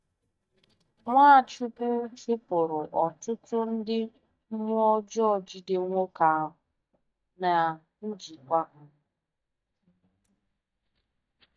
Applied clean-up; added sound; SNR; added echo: neural mask model DeepFilterNet 3.